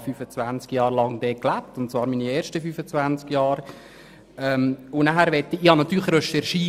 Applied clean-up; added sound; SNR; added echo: none; none; none; none.